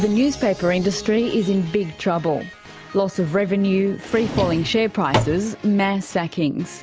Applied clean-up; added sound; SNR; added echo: none; Drawer open or close; 5 dB; none.